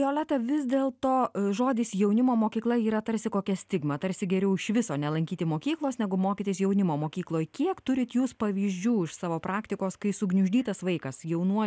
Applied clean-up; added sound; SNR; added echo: none; none; none; none.